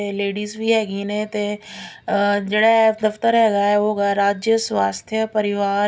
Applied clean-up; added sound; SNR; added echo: none; none; none; none.